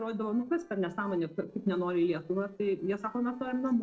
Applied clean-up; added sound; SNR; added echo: neural separator model SepFormer DNS4.